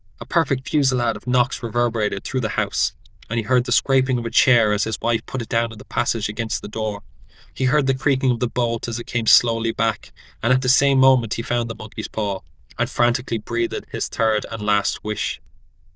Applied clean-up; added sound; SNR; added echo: neural diffusion model UNIVERSE++.